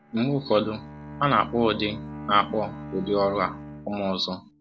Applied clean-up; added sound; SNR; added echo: none; Bowed string instrument; 13 dB; none.